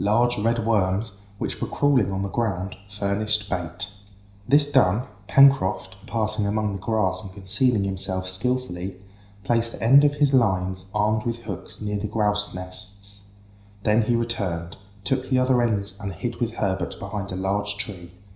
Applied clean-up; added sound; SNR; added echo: none; none; none; reverberation time 0.5 s.